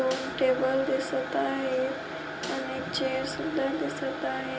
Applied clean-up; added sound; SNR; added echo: none; Snare drum; 16 dB; reverberation time 0.2 s.